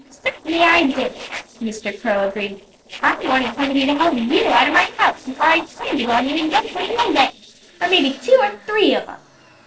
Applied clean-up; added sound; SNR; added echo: neural separator model SepFormer DNS4.